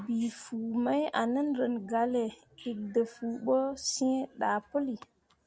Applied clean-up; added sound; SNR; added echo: none; none; none; none.